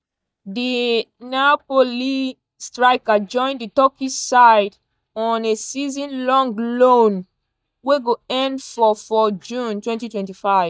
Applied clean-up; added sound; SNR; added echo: neural mask model DeepFilterNet 3.